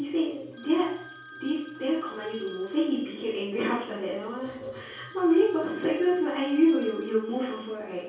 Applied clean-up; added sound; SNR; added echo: none; Telephone; 20 dB; reverberation time 0.6 s.